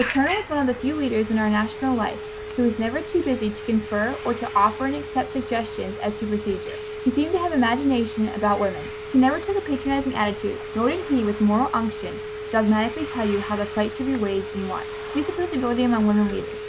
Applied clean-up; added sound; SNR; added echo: none; Telephone; 9 dB; none.